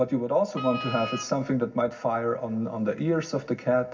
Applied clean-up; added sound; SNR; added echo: none; Wind instrument, woodwind instrument; 10 dB; reverberation time 0.4 s.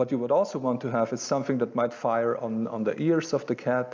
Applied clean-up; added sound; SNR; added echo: none; none; none; none.